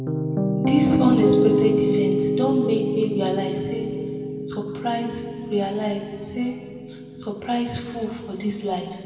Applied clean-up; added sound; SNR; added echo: none; Piano; -1 dB; reverberation time 2.2 s.